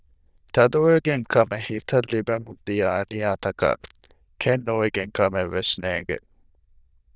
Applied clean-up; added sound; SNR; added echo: neural diffusion model UNIVERSE++.